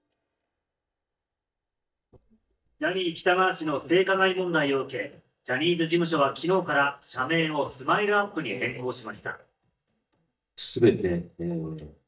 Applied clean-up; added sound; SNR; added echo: neural mask model DeepFilterNet 3.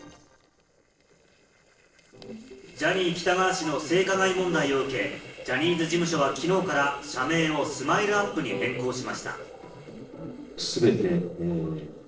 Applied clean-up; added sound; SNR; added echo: neural separator model SepFormer DNS4.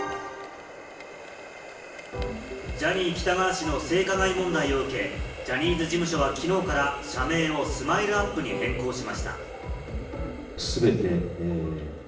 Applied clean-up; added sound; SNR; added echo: none; Water tap, faucet; 14 dB; reverberation time 0.8 s.